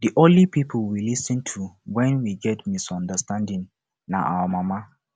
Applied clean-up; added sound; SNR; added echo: none; none; none; none.